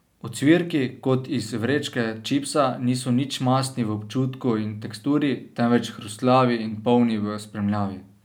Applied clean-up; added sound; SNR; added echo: none; none; none; none.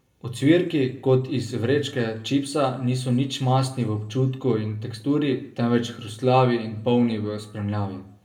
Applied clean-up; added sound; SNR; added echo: none; none; none; reverberation time 0.7 s.